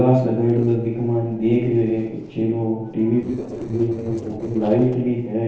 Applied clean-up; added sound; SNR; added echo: neural separator model SepFormer DNS4.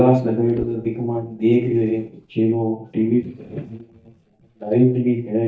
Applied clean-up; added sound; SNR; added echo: neural mask model DeepFilterNet 3.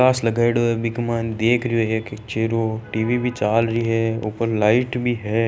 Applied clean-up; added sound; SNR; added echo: none; none; none; none.